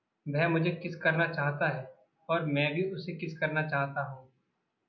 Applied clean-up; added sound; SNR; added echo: none; none; none; none.